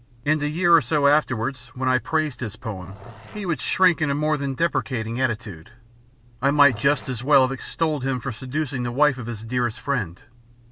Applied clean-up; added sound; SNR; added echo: none; Growling; 19 dB; none.